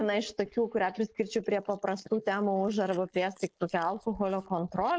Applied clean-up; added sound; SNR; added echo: neural mask model Resemble Enhance denoiser.